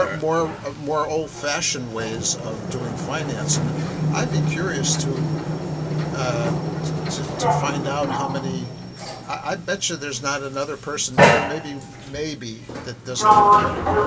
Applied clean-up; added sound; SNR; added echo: none; Sliding door; -4 dB; reverberation time 0.1 s.